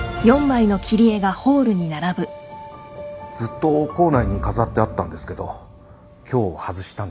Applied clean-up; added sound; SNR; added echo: none; none; none; none.